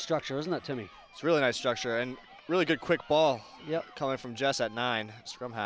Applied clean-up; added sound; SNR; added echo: none; none; none; none.